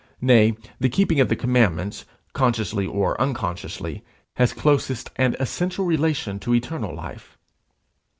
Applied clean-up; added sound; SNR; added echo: none; none; none; none.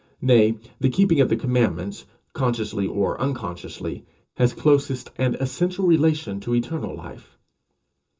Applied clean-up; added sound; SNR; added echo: none; none; none; reverberation time 0.2 s.